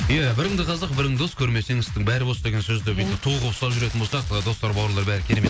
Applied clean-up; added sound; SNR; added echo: none; Crumpling, crinkling; 12 dB; none.